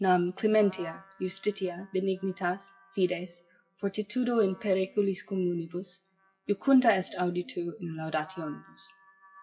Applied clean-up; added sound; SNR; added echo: classical method WPE with log-MMSE.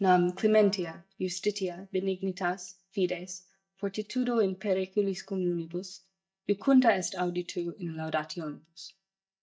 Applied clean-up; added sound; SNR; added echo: neural mask model DeepFilterNet 3.